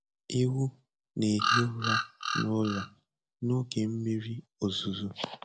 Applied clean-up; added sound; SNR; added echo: none; Bird vocalization, bird call, bird song; 0 dB; none.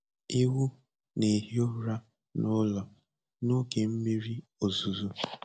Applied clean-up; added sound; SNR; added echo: none; none; none; none.